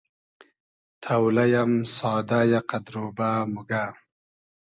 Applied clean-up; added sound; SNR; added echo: none; none; none; none.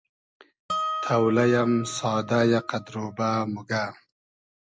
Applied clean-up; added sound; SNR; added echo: none; Harp; 8 dB; none.